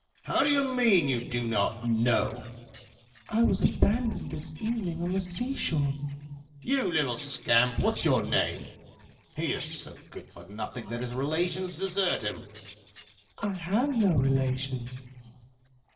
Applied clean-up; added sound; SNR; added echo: neural separator model SepFormer DNS4.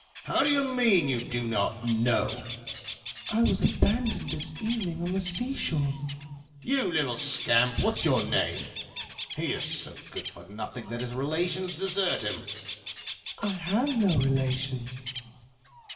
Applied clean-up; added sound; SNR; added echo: none; Bird; 12 dB; reverberation time 2.0 s.